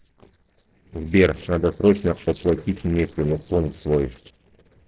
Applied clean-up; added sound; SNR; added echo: neural separator model SepFormer DNS4.